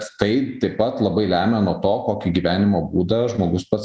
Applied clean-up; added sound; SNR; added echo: none; none; none; none.